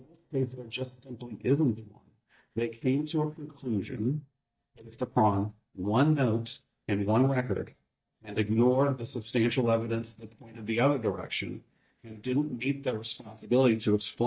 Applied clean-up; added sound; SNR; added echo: neural mask model DeepFilterNet 3.